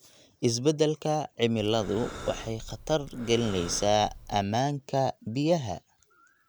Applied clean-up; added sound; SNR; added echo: none; Breathing; 13 dB; none.